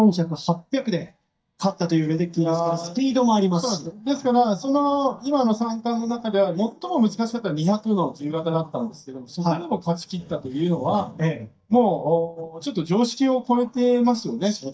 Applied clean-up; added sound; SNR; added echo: neural mask model DeepFilterNet 3.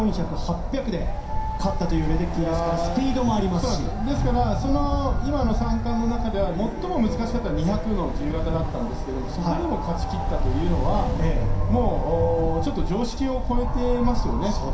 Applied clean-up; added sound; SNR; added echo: none; Ocean; 0 dB; reverberation time 0.5 s.